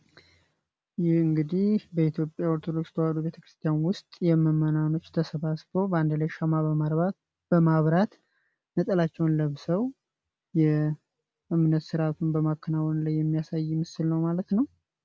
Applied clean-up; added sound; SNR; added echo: none; none; none; none.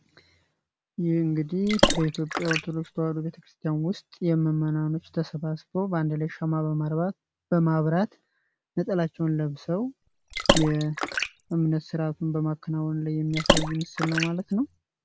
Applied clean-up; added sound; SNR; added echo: none; Water / Splash, splatter; 0 dB; none.